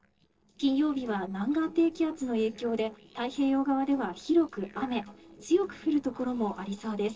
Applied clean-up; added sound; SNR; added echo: neural separator model SepFormer DNS4.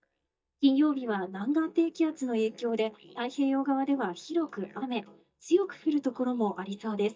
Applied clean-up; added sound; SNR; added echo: neural mask model DeepFilterNet 3.